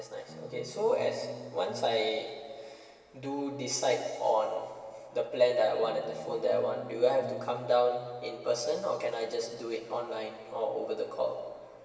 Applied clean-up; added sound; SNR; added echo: none; Bass guitar; 16 dB; reverberation time 2.4 s.